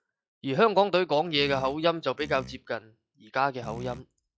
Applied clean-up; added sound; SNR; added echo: classical method log-MMSE.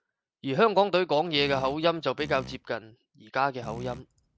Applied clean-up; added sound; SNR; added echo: none; Fart; 16 dB; none.